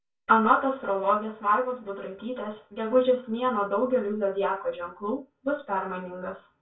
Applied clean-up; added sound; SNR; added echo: none; none; none; reverberation time 0.2 s.